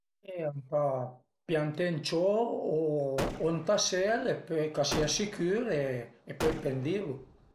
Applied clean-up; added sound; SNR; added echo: none; Gunshot, gunfire; 9 dB; none.